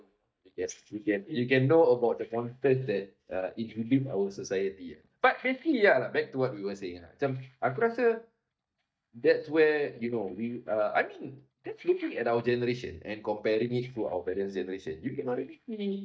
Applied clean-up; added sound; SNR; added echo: neural mask model DeepFilterNet 3.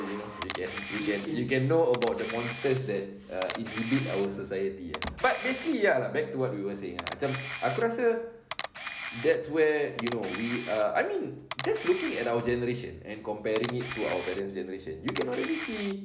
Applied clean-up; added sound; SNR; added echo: none; Camera; 8 dB; none.